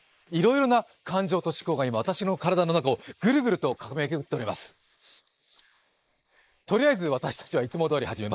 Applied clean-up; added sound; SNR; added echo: neural mask model Resemble Enhance denoiser.